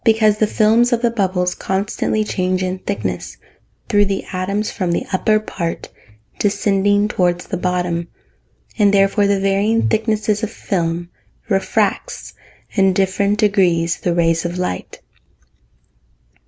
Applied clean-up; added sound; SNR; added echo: none; none; none; none.